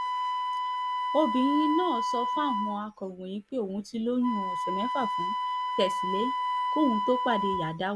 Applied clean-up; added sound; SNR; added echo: none; Wind instrument, woodwind instrument; 0 dB; none.